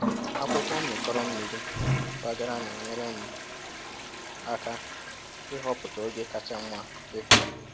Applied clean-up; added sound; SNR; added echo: none; Toilet flush; -5 dB; none.